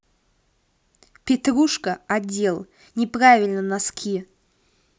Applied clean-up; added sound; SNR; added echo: none; none; none; none.